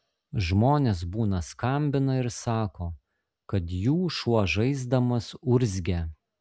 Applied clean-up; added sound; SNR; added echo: none; none; none; none.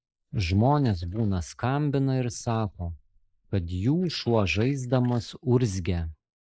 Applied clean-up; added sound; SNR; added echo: neural mask model Resemble Enhance denoiser.